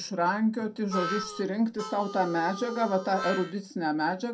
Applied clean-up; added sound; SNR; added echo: none; Harmonica; 9 dB; reverberation time 0.2 s.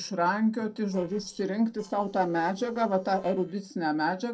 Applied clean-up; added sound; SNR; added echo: neural separator model SepFormer DNS4.